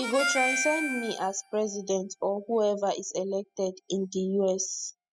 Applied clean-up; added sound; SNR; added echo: classical method spectral subtraction.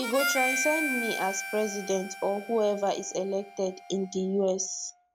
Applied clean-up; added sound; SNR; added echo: none; Harmonica; 6 dB; none.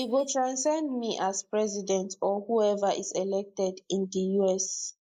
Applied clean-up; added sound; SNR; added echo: neural mask model Resemble Enhance denoiser.